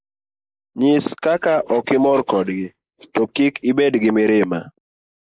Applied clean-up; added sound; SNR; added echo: neural mask model Resemble Enhance denoiser.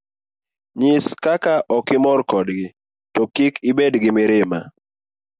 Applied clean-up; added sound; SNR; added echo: none; none; none; none.